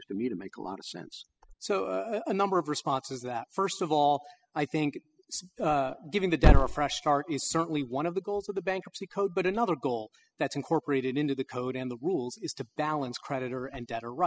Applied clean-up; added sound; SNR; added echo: classical method spectral subtraction.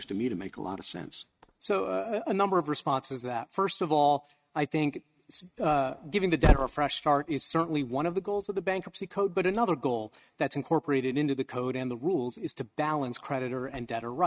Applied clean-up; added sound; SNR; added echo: neural mask model RNNoise.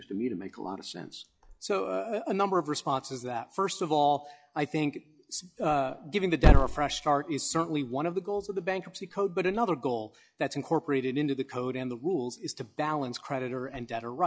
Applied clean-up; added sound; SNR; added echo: classical method log-MMSE.